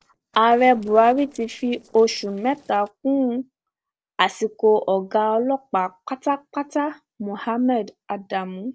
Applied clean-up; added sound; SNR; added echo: neural separator model SepFormer DNS4.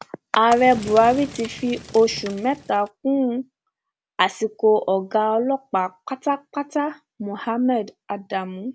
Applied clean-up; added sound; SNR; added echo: none; Fire; 15 dB; none.